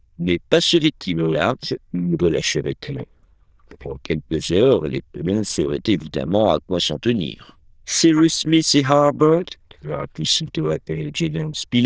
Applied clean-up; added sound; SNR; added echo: neural diffusion model UNIVERSE++.